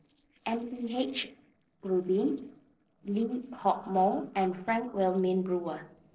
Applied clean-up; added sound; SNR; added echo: neural separator model SepFormer DNS4.